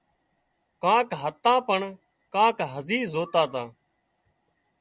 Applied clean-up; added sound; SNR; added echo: none; none; none; none.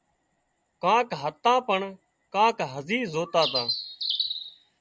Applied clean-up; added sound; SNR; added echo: none; Bird; 3 dB; none.